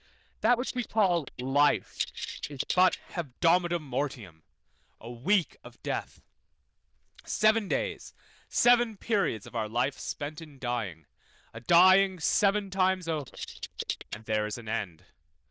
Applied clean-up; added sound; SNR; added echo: neural diffusion model UNIVERSE++.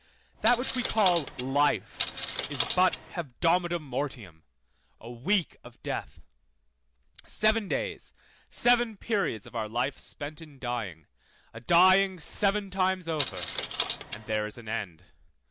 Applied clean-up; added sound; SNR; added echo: none; Coin (dropping); 5 dB; none.